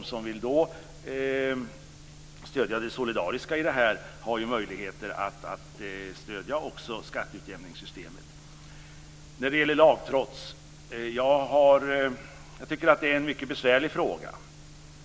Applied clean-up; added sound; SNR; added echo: none; none; none; none.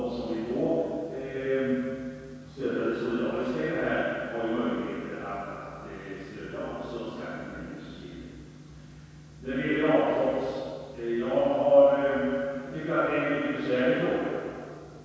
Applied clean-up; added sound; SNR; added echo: none; none; none; reverberation time 2.0 s.